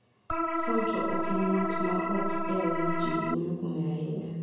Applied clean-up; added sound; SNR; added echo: none; Organ; -2 dB; reverberation time 0.9 s.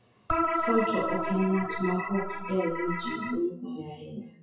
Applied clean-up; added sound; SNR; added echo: classical method WPE with log-MMSE.